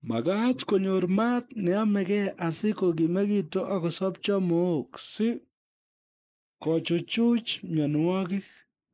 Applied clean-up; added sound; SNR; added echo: neural mask model Resemble Enhance denoiser.